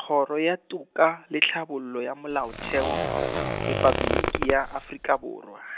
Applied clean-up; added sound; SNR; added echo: none; Zipper (clothing); 1 dB; none.